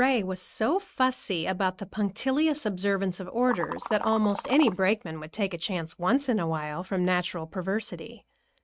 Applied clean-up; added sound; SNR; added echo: neural mask model RNNoise.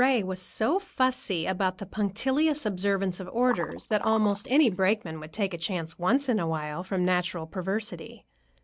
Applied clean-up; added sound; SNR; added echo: neural mask model DeepFilterNet 3.